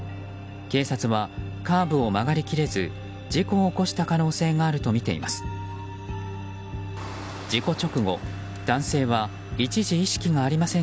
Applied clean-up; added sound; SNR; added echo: none; none; none; none.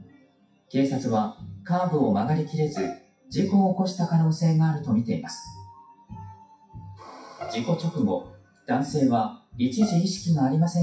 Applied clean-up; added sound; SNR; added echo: classical method WPE with log-MMSE.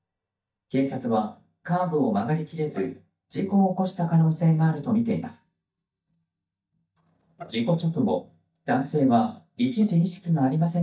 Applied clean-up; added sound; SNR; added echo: neural mask model DeepFilterNet 3.